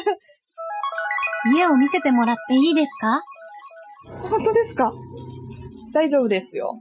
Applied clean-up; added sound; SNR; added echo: classical method Wiener filter.